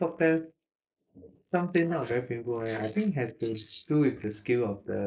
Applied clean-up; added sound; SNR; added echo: neural mask model Resemble Enhance denoiser.